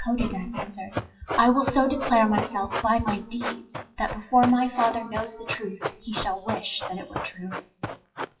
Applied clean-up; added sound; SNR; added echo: classical method WPE with log-MMSE.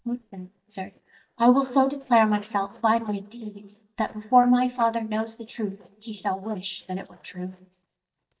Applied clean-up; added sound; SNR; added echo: neural mask model DeepFilterNet 3.